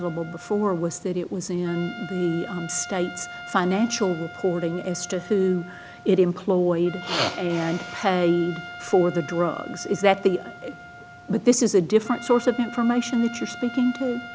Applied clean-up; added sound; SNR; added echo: none; Trumpet; 16 dB; none.